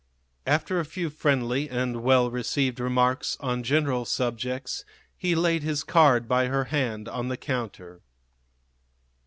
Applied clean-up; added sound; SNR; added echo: none; none; none; none.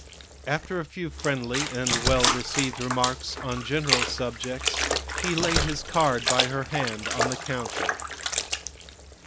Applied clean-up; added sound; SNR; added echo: none; Slam + Trickle, dribble / Splash, splatter; 0 dB; none.